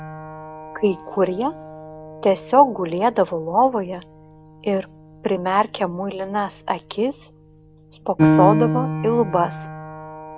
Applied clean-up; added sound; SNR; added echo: none; Piano; 5 dB; none.